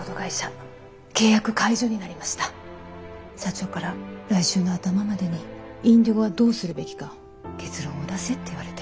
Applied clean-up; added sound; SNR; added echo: none; none; none; none.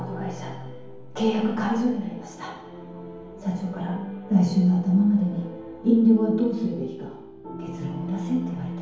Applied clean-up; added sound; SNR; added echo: none; none; none; reverberation time 2.2 s.